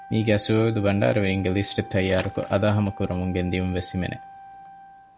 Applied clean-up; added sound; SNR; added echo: none; Wind instrument, woodwind instrument + Water / Splash, splatter; 18 dB; none.